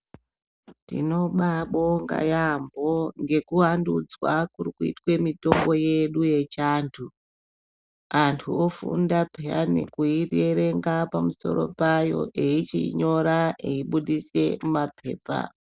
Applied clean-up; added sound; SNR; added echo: none; none; none; none.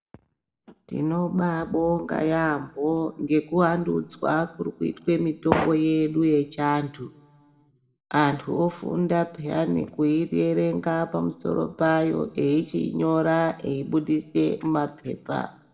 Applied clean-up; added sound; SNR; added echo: none; none; none; reverberation time 1.6 s.